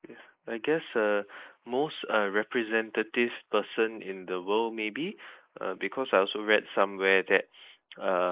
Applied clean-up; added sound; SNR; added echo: neural mask model Resemble Enhance denoiser.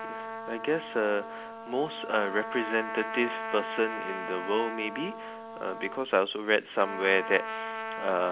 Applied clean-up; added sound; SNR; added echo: none; Trumpet; 7 dB; none.